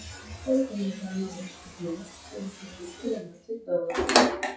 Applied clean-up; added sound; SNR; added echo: classical method WPE with log-MMSE.